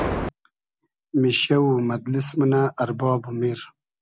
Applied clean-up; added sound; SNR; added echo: none; Fireworks; 12 dB; none.